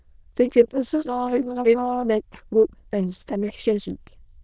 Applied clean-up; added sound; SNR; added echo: neural diffusion model UNIVERSE++.